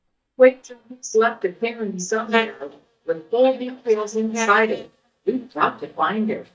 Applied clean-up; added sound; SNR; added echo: neural mask model DeepFilterNet 3.